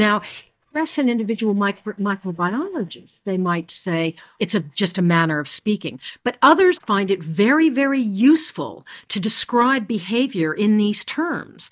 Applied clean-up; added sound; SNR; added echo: neural mask model DeepFilterNet 3.